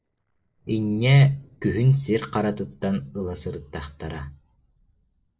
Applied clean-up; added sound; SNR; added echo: neural separator model SepFormer DNS4.